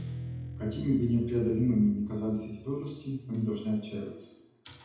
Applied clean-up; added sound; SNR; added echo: none; Guitar; 14 dB; reverberation time 0.8 s.